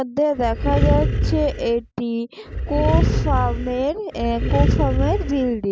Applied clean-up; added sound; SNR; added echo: none; Animal; -2 dB; none.